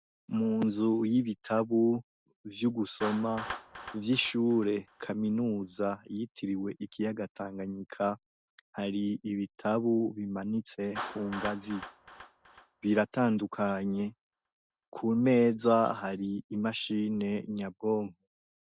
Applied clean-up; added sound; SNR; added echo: none; Clapping; 18 dB; none.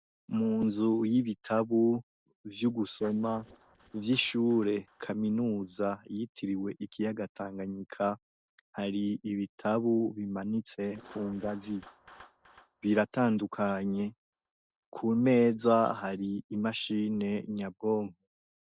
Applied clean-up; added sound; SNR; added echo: neural separator model SepFormer DNS4.